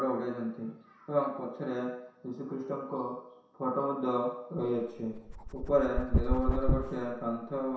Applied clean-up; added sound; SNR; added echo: none; Dog; -1 dB; reverberation time 0.7 s.